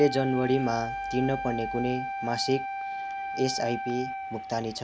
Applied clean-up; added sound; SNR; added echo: none; Wind instrument, woodwind instrument; 5 dB; none.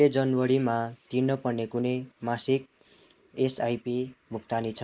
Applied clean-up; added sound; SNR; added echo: neural mask model Resemble Enhance denoiser.